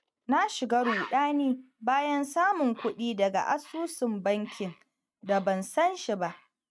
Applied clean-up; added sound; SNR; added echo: neural mask model RNNoise.